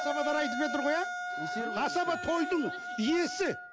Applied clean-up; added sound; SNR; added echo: none; Wind instrument, woodwind instrument; 5 dB; none.